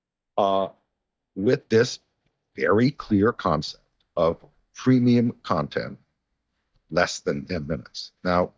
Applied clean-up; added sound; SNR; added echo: neural mask model DeepFilterNet 3.